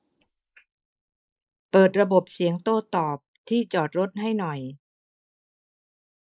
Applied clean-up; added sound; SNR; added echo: neural mask model Resemble Enhance denoiser.